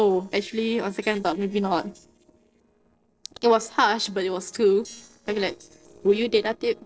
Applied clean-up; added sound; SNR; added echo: neural separator model SepFormer DNS4.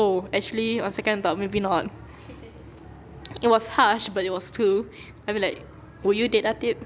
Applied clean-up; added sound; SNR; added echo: none; none; none; none.